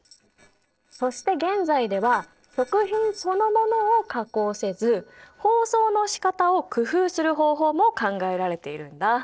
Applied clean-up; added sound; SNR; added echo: neural separator model SepFormer DNS4.